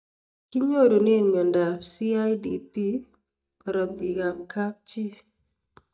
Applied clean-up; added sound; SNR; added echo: neural mask model DeepFilterNet 3.